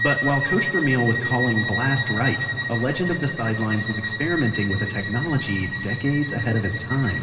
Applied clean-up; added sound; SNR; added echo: none; Bowed string instrument; 4 dB; reverberation time 2.9 s.